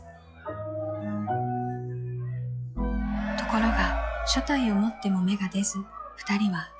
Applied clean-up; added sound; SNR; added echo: classical method log-MMSE.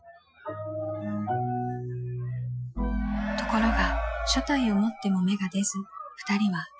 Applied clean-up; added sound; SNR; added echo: classical method Wiener filter.